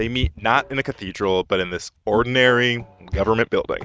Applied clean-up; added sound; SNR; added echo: neural mask model RNNoise.